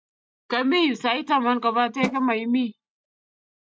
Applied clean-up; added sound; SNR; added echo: neural mask model RNNoise.